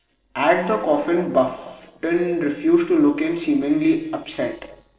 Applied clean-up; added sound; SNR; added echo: neural separator model SepFormer DNS4.